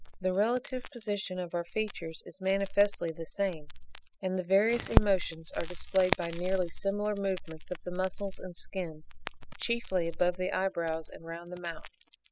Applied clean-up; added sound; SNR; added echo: classical method spectral subtraction.